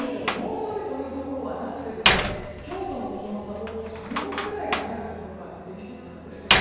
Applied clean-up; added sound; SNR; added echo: none; Slam; -3 dB; reverberation time 1.9 s.